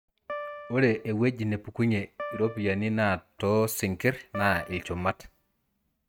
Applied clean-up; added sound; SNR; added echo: neural mask model RNNoise.